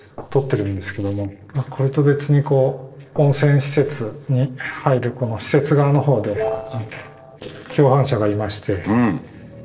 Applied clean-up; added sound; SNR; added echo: neural separator model SepFormer DNS4.